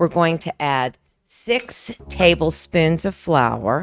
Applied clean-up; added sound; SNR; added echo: neural mask model RNNoise.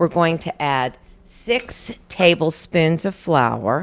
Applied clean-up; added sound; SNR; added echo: none; none; none; none.